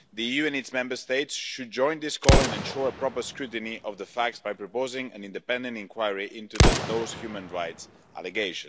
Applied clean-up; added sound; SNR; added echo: none; Explosion; -1 dB; none.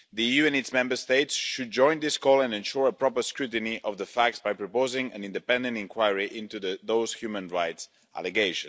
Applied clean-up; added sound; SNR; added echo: none; none; none; none.